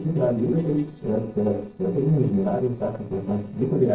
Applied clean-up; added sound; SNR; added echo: neural separator model SepFormer DNS4.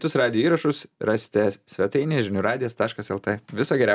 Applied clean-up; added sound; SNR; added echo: none; none; none; none.